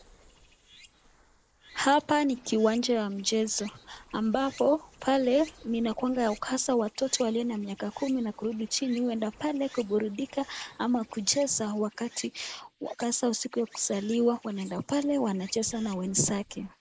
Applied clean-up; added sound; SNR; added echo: neural mask model Resemble Enhance denoiser.